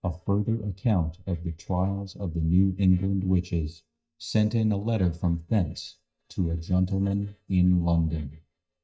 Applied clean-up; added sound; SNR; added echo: neural mask model DeepFilterNet 3.